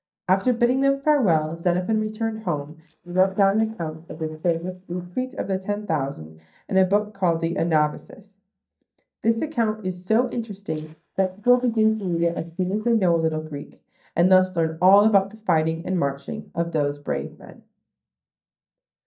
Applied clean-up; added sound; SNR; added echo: neural mask model DeepFilterNet 3.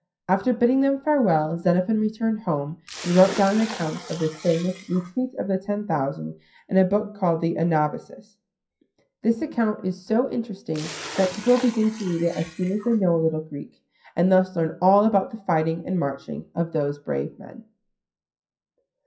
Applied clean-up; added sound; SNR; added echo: classical method WPE with log-MMSE.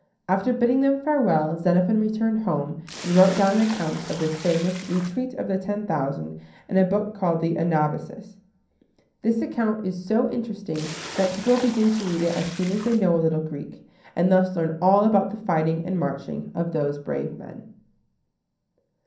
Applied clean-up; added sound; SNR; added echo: none; Splash, splatter; 13 dB; reverberation time 0.6 s.